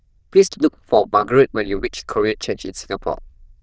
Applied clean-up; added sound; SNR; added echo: neural diffusion model UNIVERSE++.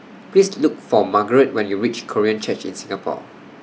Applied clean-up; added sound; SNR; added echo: none; none; none; none.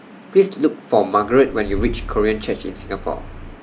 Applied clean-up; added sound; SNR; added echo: none; Engine starting / Car; 11 dB; none.